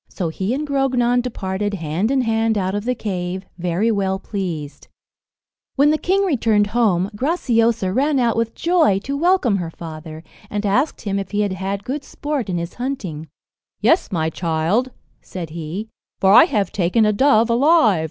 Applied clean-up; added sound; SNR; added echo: none; none; none; none.